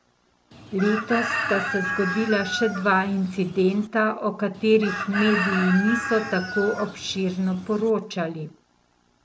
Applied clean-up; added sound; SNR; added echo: none; Chicken, rooster; 6 dB; none.